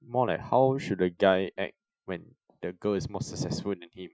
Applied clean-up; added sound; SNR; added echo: classical method Wiener filter.